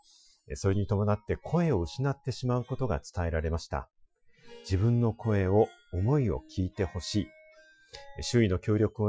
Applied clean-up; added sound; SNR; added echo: classical method Wiener filter.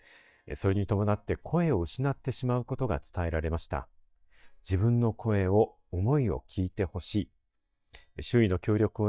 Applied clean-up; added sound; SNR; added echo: neural mask model DeepFilterNet 3.